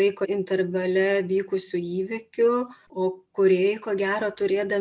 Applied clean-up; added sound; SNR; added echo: none; none; none; none.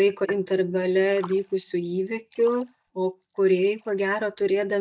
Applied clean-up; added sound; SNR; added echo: neural mask model DeepFilterNet 3.